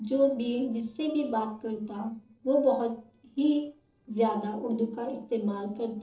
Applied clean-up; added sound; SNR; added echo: neural separator model SepFormer DNS4.